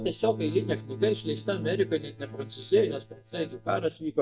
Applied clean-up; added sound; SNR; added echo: neural mask model DeepFilterNet 3.